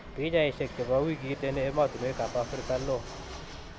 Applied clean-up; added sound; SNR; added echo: none; Fixed-wing aircraft, airplane; 11 dB; none.